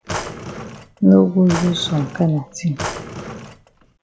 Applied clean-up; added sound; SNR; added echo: none; Drawer open or close; 11 dB; none.